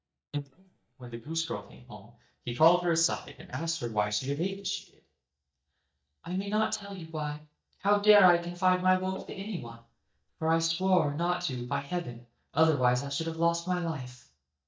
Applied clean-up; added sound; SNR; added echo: neural mask model DeepFilterNet 3.